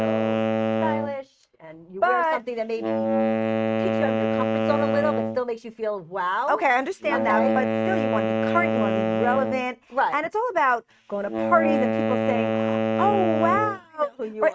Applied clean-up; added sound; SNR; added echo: neural mask model RNNoise.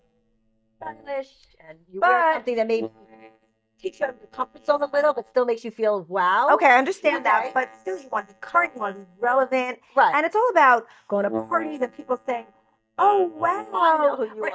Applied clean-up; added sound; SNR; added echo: neural mask model DeepFilterNet 3.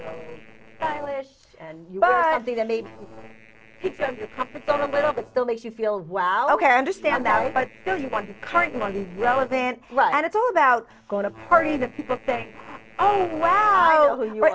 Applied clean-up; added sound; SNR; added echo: neural separator model SepFormer DNS4.